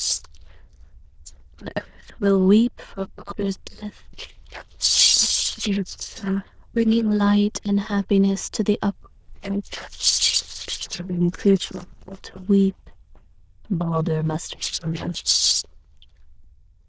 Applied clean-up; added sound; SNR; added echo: neural diffusion model UNIVERSE++.